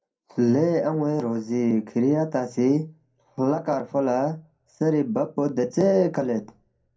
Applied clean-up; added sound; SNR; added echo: none; none; none; reverberation time 0.2 s.